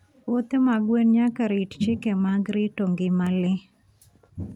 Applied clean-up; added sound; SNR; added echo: none; none; none; none.